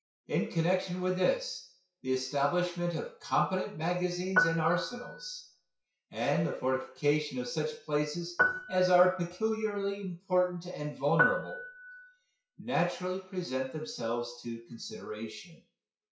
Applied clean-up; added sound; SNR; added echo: classical method WPE with log-MMSE.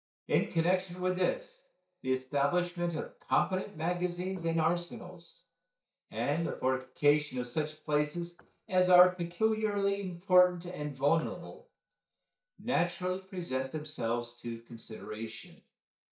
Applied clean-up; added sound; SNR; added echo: neural mask model DeepFilterNet 3.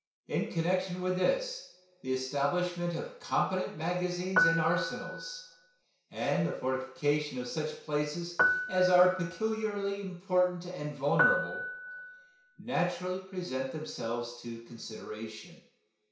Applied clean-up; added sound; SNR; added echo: none; Piano; 1 dB; reverberation time 0.6 s.